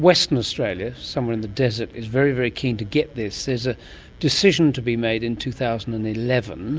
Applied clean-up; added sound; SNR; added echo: none; none; none; none.